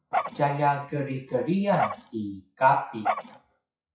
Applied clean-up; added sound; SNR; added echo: classical method WPE with log-MMSE.